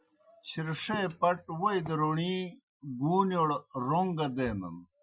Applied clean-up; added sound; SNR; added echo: classical method Wiener filter.